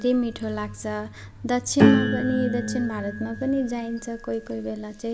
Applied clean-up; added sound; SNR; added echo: none; Piano; 2 dB; none.